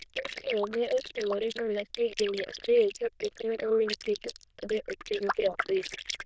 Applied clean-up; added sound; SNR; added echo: neural diffusion model UNIVERSE++.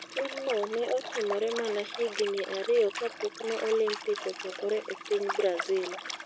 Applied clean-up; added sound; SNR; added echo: none; Liquid; 9 dB; none.